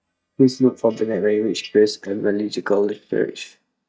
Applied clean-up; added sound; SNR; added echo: neural mask model DeepFilterNet 3.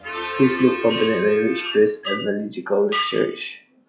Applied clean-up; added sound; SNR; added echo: classical method log-MMSE.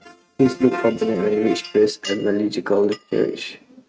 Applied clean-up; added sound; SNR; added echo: neural mask model RNNoise.